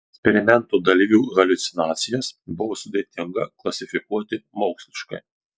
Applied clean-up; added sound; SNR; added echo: none; none; none; none.